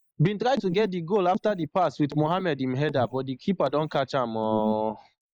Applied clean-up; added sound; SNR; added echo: neural mask model Resemble Enhance denoiser.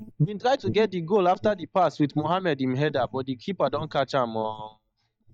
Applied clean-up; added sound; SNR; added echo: neural mask model DeepFilterNet 3.